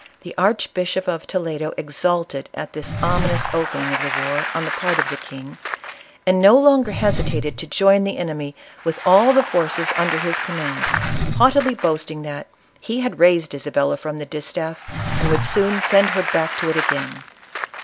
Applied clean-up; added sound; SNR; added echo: none; Bicycle + Engine; 6 dB; none.